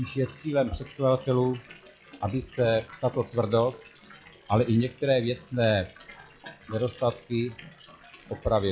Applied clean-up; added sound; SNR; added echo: classical method log-MMSE.